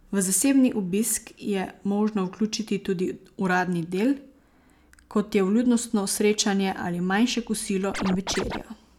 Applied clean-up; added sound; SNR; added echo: none; Scratching (performance technique); 7 dB; none.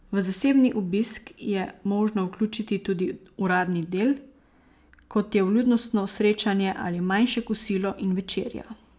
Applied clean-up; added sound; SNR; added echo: none; none; none; none.